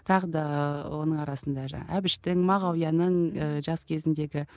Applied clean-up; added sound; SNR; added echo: none; none; none; none.